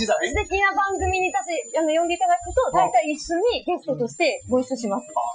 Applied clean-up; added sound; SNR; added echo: classical method Wiener filter.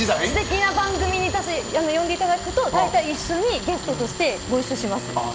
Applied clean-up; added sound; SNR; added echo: none; Tools; 10 dB; none.